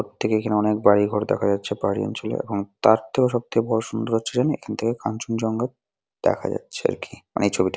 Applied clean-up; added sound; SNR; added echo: none; none; none; none.